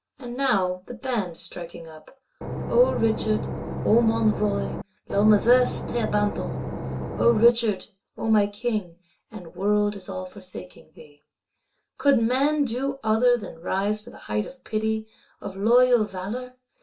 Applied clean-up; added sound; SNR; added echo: none; Engine / Boat, Water vehicle; 5 dB; reverberation time 0.2 s.